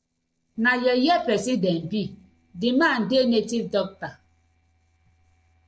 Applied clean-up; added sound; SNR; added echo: neural separator model SepFormer DNS4.